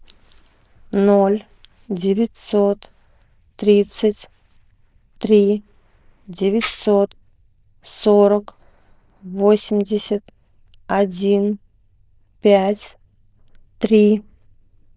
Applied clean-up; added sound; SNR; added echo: neural diffusion model UNIVERSE++.